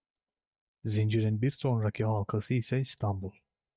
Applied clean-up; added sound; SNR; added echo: neural mask model DeepFilterNet 3.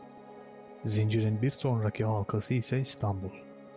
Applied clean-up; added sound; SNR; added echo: none; Piano; 19 dB; none.